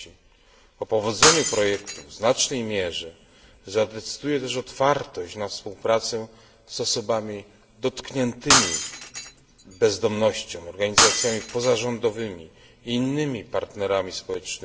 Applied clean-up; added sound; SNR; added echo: none; Shatter; -1 dB; reverberation time 1.0 s.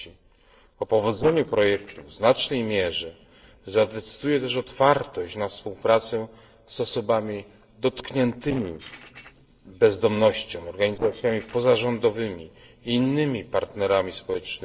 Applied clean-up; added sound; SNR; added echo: neural separator model SepFormer DNS4.